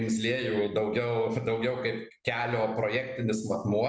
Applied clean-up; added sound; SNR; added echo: none; none; none; none.